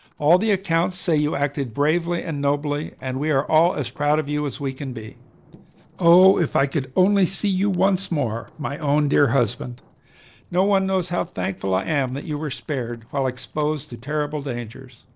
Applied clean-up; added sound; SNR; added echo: neural separator model SepFormer DNS4.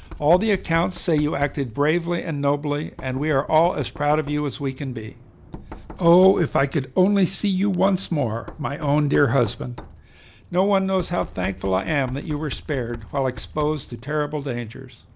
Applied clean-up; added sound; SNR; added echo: none; Knock; 17 dB; none.